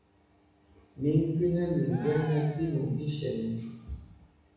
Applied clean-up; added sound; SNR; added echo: none; Cheering; 18 dB; reverberation time 1.1 s.